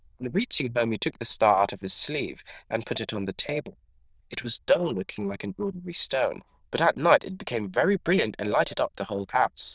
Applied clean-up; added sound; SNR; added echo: neural diffusion model UNIVERSE++.